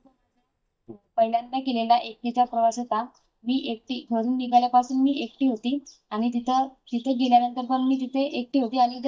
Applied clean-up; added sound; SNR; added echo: neural mask model DeepFilterNet 3.